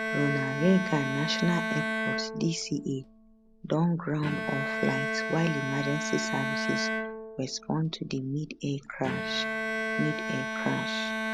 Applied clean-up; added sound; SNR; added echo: none; Bowed string instrument; 2 dB; none.